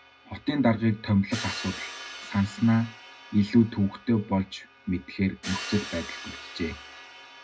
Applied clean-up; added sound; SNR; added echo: none; Crash cymbal; 14 dB; reverberation time 0.2 s.